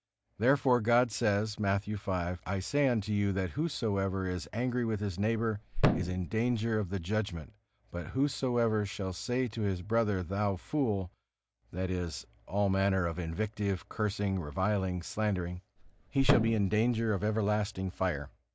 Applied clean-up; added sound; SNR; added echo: none; Thump, thud; 2 dB; none.